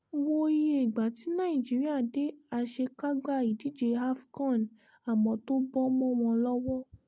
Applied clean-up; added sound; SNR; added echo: none; none; none; none.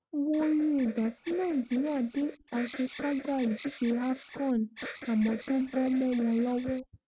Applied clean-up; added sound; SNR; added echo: neural mask model RNNoise.